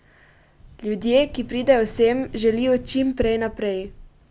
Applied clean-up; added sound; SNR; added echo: none; none; none; none.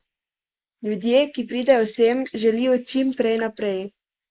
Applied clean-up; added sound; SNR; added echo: neural mask model Resemble Enhance denoiser.